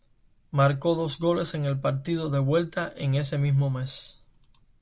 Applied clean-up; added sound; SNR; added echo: none; none; none; none.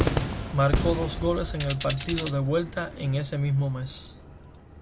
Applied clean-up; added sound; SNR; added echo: none; Tambourine + Cheering / Fireworks; 4 dB; none.